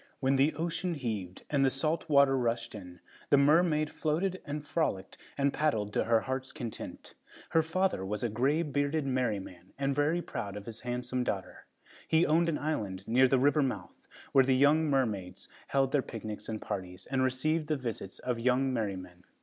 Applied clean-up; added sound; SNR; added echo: none; none; none; none.